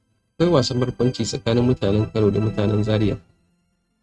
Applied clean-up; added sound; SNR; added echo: neural mask model RNNoise.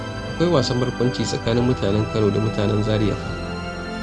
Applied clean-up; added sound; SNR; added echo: none; Musical instrument; 6 dB; none.